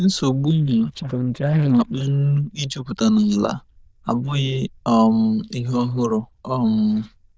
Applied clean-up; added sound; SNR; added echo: neural diffusion model UNIVERSE++.